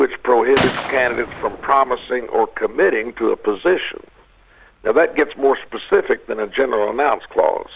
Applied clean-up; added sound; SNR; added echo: none; Gunshot, gunfire; 9 dB; none.